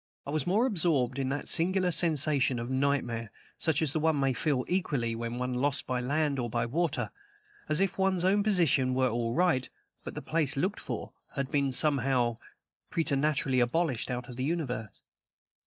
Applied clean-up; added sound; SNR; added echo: neural mask model DeepFilterNet 3.